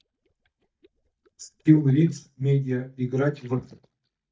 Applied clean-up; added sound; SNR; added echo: neural mask model DeepFilterNet 3.